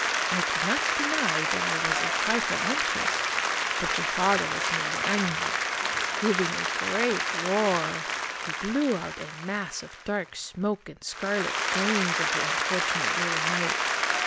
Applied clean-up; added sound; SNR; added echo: none; Applause; -3 dB; none.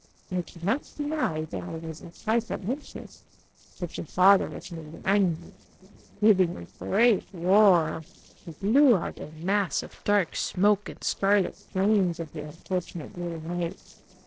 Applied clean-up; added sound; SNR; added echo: neural separator model SepFormer DNS4.